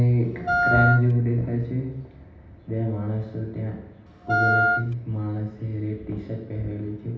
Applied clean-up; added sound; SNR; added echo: none; Wind instrument, woodwind instrument; -3 dB; reverberation time 0.9 s.